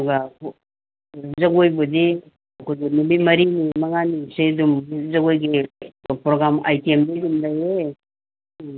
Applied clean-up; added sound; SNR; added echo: none; none; none; none.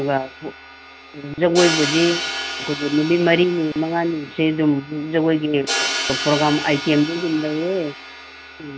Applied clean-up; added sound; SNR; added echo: none; Crash cymbal; 8 dB; none.